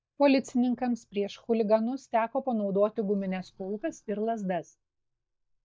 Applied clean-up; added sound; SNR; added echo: neural mask model DeepFilterNet 3.